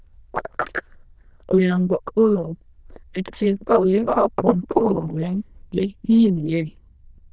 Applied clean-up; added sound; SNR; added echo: neural diffusion model UNIVERSE++.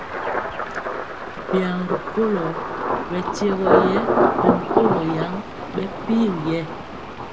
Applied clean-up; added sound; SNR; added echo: none; Thunder; -2 dB; none.